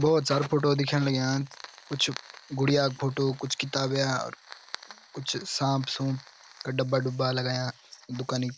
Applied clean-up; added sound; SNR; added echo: none; Fire; 19 dB; none.